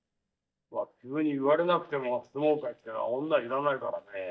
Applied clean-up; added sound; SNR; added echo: neural mask model DeepFilterNet 3.